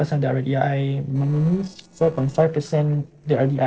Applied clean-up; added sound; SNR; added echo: neural separator model SepFormer DNS4.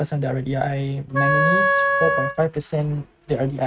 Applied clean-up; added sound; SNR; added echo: neural mask model RNNoise.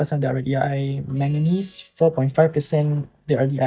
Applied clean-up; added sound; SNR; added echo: neural mask model DeepFilterNet 3.